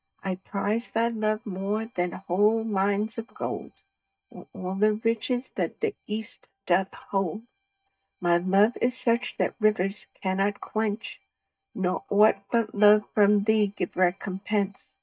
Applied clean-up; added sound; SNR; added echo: neural mask model DeepFilterNet 3.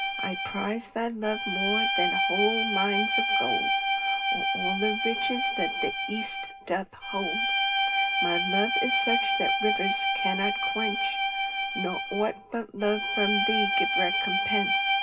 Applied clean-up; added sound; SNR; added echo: none; Bowed string instrument; -5 dB; reverberation time 0.2 s.